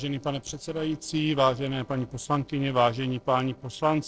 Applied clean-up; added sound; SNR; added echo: neural separator model SepFormer DNS4.